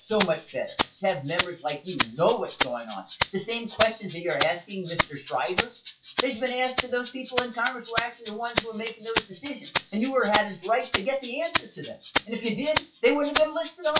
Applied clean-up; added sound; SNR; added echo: classical method WPE with log-MMSE.